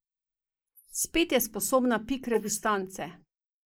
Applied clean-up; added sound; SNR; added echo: neural mask model Resemble Enhance denoiser.